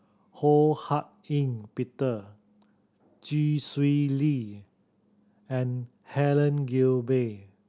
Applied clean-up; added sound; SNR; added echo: none; none; none; none.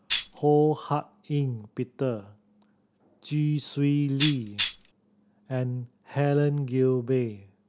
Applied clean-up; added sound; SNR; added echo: none; Tambourine; 4 dB; none.